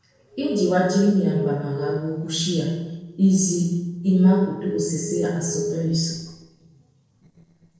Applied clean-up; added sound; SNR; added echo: neural separator model SepFormer DNS4.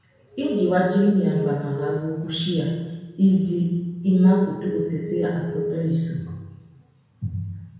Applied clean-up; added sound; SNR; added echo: none; Alarm; 6 dB; reverberation time 1.0 s.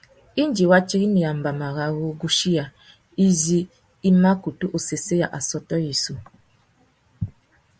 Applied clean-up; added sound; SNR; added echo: none; none; none; none.